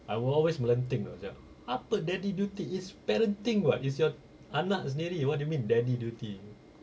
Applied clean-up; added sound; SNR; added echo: none; none; none; none.